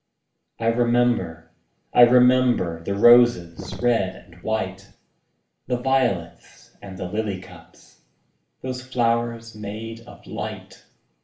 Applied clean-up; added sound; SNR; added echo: none; Sink (filling or washing); 15 dB; reverberation time 0.4 s.